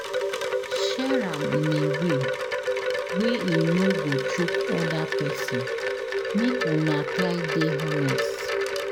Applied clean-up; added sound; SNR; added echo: none; Wind chime; -1 dB; none.